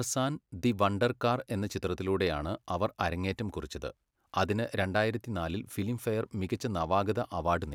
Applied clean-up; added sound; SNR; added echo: none; none; none; none.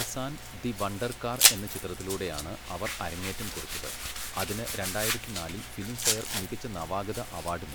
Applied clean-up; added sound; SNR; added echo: none; Domestic sounds, home sounds; -3 dB; none.